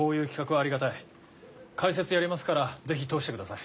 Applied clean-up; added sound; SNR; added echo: none; none; none; none.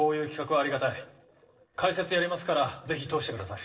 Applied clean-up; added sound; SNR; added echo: neural separator model SepFormer DNS4.